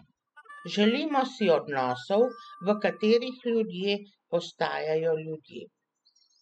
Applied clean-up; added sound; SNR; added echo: classical method spectral subtraction.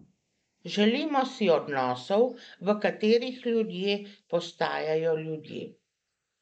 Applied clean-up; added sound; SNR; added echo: neural mask model Resemble Enhance denoiser.